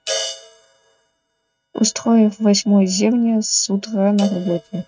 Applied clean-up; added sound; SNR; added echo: neural mask model RNNoise.